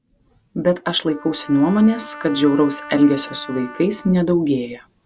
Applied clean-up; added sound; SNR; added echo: none; Trumpet; 19 dB; none.